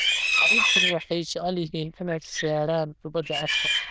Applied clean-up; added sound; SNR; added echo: neural diffusion model UNIVERSE++.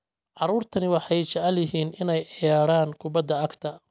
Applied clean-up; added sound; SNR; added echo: none; none; none; none.